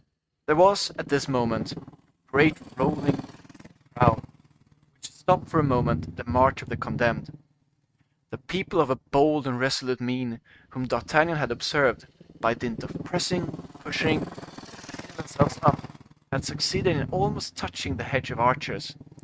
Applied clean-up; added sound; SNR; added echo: neural mask model RNNoise.